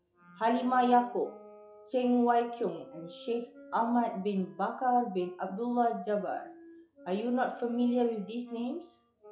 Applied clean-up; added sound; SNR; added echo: classical method log-MMSE.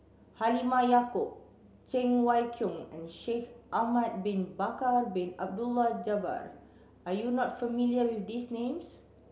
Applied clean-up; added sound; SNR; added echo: none; none; none; none.